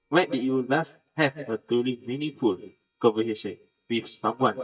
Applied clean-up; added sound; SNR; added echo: neural mask model DeepFilterNet 3.